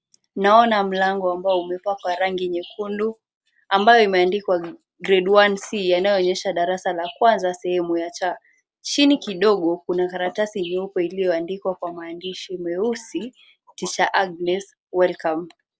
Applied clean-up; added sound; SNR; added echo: none; none; none; none.